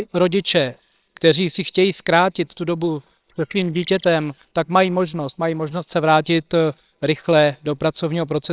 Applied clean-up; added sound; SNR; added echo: neural separator model SepFormer WHAMR!.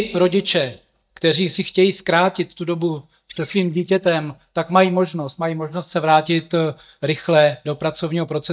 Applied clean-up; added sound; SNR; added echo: neural mask model DeepFilterNet 3.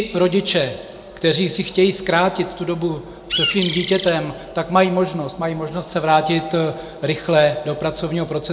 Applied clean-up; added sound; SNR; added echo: none; Bird; 3 dB; reverberation time 0.9 s.